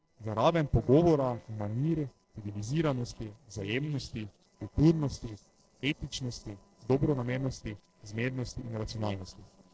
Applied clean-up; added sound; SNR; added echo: neural separator model SepFormer DNS4.